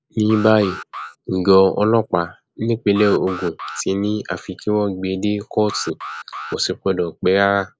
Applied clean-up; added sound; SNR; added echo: neural mask model Resemble Enhance denoiser.